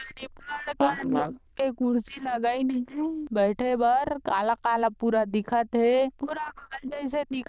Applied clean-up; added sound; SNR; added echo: neural diffusion model UNIVERSE++.